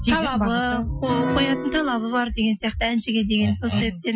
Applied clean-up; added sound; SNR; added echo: classical method Wiener filter.